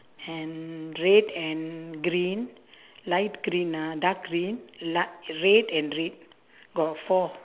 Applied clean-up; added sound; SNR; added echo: none; none; none; none.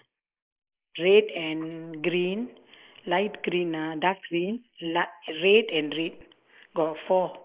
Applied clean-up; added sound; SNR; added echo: neural mask model Resemble Enhance denoiser.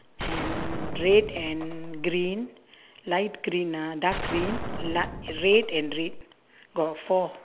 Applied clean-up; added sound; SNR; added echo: none; Gunshot, gunfire; 7 dB; none.